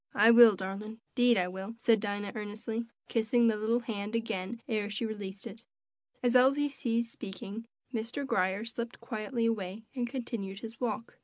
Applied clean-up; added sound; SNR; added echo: none; none; none; none.